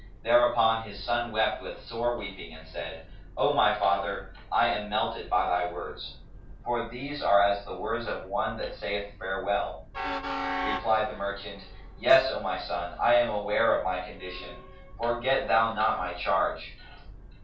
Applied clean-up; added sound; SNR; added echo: none; Train; 13 dB; reverberation time 0.3 s.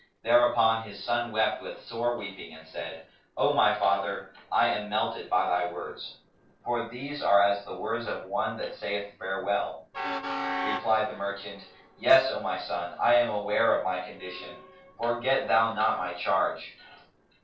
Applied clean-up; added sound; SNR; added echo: neural separator model SepFormer DNS4.